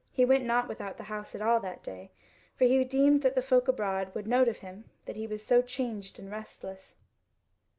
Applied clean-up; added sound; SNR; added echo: none; none; none; none.